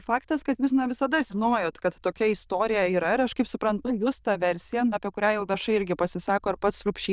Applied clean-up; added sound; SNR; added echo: neural diffusion model UNIVERSE++.